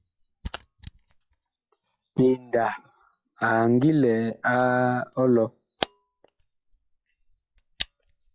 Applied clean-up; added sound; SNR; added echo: classical method log-MMSE.